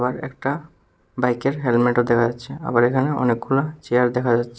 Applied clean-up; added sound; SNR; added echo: none; none; none; none.